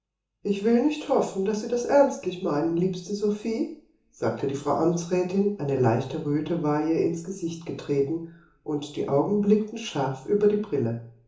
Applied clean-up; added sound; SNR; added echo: none; none; none; reverberation time 0.8 s.